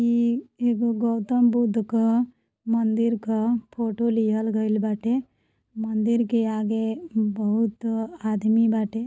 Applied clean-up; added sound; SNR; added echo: none; none; none; none.